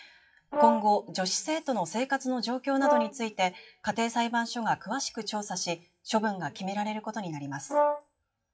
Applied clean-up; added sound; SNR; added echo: classical method WPE with log-MMSE.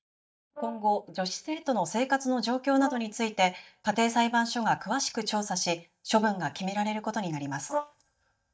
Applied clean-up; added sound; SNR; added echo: neural mask model DeepFilterNet 3.